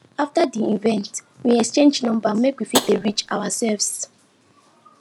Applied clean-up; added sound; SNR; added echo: none; Tap; 6 dB; none.